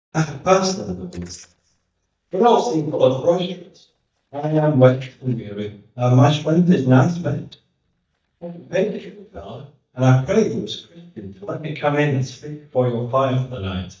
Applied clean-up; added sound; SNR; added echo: neural mask model DeepFilterNet 3.